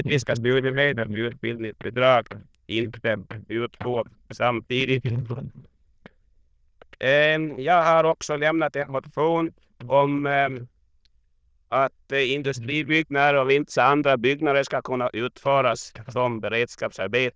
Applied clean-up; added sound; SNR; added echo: neural diffusion model UNIVERSE++.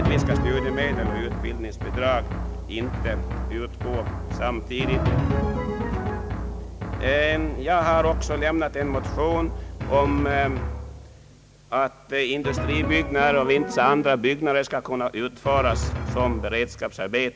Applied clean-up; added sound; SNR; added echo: none; Drum; 2 dB; none.